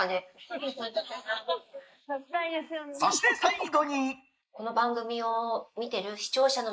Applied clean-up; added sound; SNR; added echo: neural mask model Resemble Enhance denoiser.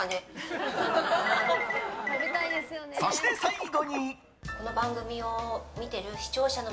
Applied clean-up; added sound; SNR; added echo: none; none; none; none.